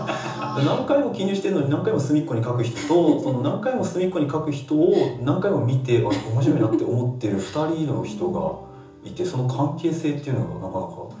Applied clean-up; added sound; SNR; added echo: none; none; none; reverberation time 0.6 s.